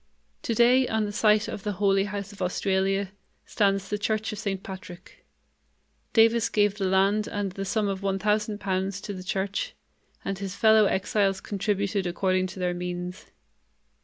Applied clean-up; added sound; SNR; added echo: none; none; none; none.